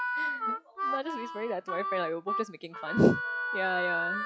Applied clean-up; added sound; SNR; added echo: classical method log-MMSE.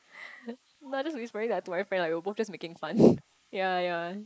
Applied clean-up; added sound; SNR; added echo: neural mask model Resemble Enhance denoiser.